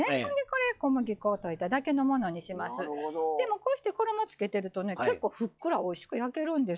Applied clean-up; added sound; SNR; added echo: classical method log-MMSE.